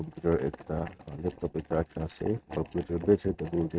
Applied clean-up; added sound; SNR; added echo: neural mask model RNNoise.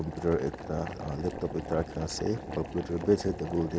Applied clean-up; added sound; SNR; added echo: none; Boiling; 9 dB; none.